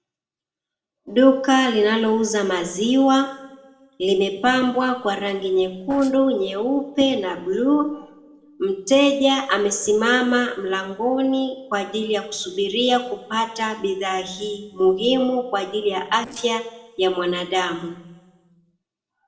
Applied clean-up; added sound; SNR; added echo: neural separator model SepFormer DNS4.